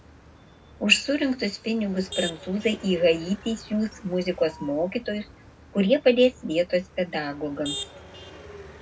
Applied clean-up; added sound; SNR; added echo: none; Motor vehicle (road); 16 dB; reverberation time 0.3 s.